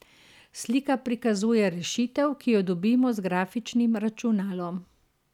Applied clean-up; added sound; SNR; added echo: none; none; none; none.